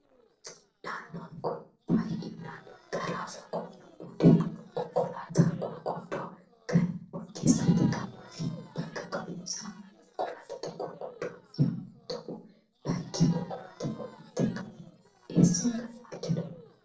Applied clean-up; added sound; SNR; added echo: neural separator model SepFormer DNS4.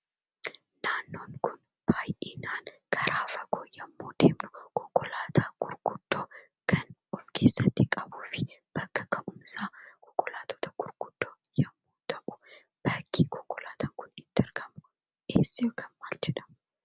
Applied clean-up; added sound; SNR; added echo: none; none; none; none.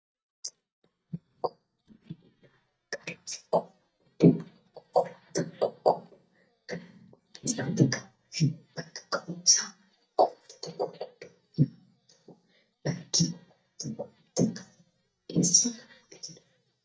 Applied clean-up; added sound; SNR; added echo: neural mask model DeepFilterNet 3.